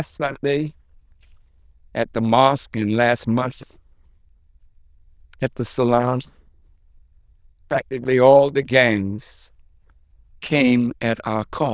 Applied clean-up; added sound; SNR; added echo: neural diffusion model UNIVERSE++.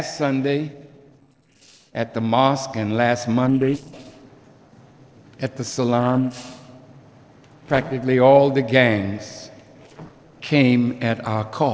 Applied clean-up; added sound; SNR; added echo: neural separator model SepFormer DNS4.